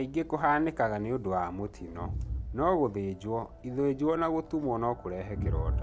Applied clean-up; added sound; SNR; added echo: none; Crowd; 7 dB; none.